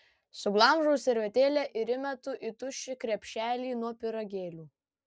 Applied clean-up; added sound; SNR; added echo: none; none; none; none.